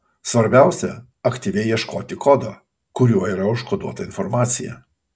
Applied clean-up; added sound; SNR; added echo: none; none; none; none.